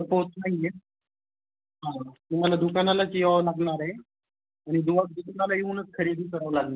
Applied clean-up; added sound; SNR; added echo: none; none; none; none.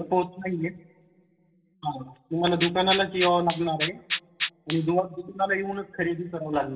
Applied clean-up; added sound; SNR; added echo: none; Rattle (instrument); 7 dB; reverberation time 0.3 s.